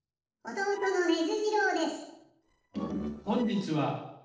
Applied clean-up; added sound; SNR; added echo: neural separator model SepFormer DNS4.